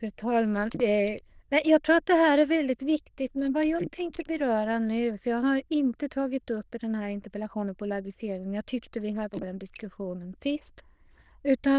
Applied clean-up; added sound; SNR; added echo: neural diffusion model UNIVERSE++.